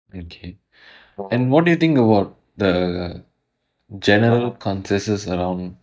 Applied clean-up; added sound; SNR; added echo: neural mask model DeepFilterNet 3.